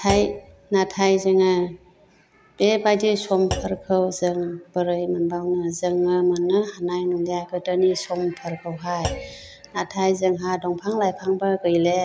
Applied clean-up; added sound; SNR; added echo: none; Thump, thud; 14 dB; none.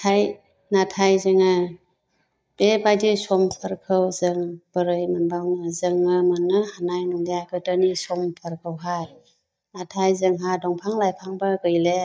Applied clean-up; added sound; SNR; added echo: neural mask model DeepFilterNet 3.